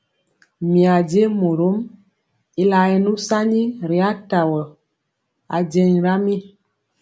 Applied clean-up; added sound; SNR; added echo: none; none; none; none.